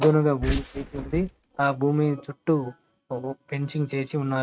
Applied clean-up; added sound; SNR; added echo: neural mask model RNNoise.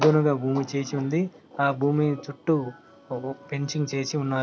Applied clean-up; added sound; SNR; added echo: none; none; none; none.